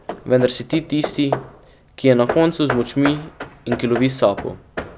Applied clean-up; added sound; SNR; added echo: none; Hammer / Wood; 10 dB; none.